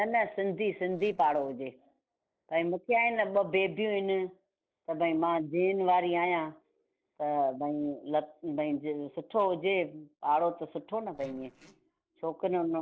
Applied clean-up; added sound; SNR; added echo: neural separator model SepFormer DNS4.